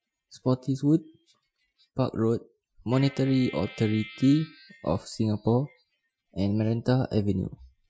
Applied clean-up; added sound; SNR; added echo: classical method Wiener filter.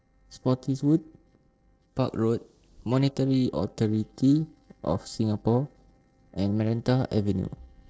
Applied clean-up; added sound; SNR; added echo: neural separator model SepFormer DNS4.